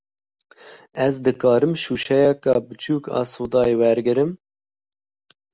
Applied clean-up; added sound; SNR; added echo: none; none; none; none.